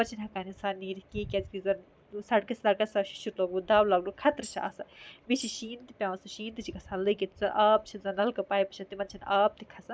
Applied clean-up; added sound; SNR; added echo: none; Tambourine; 18 dB; none.